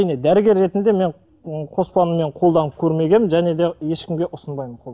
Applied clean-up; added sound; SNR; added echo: none; none; none; none.